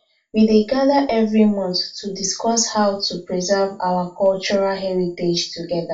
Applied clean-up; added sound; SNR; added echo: none; none; none; reverberation time 0.3 s.